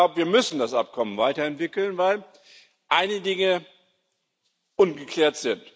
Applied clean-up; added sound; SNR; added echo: none; none; none; none.